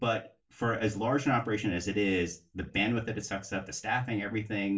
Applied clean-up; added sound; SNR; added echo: none; none; none; reverberation time 0.2 s.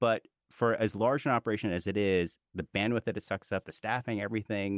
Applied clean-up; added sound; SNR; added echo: none; none; none; none.